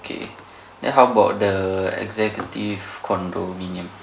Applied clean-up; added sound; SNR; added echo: none; none; none; none.